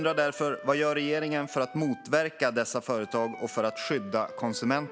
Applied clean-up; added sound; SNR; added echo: none; Wind instrument, woodwind instrument; 15 dB; none.